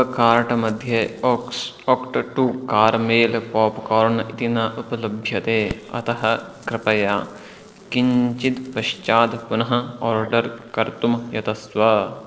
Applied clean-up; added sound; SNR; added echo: neural separator model SepFormer DNS4.